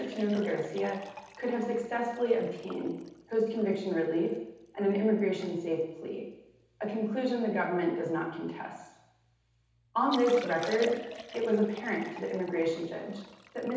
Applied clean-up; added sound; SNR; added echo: none; Liquid; 16 dB; reverberation time 0.9 s.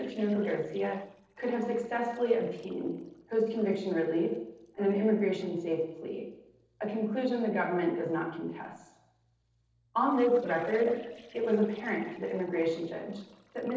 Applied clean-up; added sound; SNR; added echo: neural separator model SepFormer DNS4.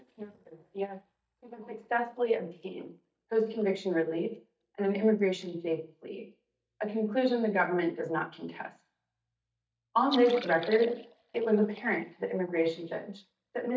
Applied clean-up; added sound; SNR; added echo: neural mask model DeepFilterNet 3.